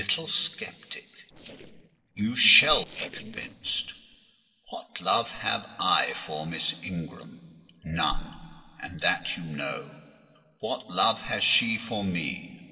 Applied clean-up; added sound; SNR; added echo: neural separator model SepFormer DNS4.